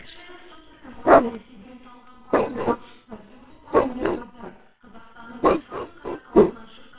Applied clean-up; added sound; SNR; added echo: neural separator model SepFormer WHAMR!.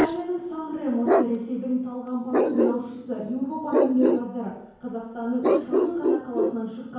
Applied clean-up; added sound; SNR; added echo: none; Bark; -2 dB; reverberation time 1.0 s.